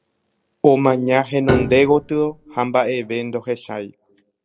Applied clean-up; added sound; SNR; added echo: none; Piano; 5 dB; none.